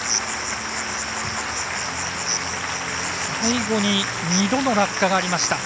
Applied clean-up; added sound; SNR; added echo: none; Cricket; 6 dB; none.